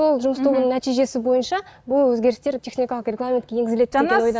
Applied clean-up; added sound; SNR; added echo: none; none; none; none.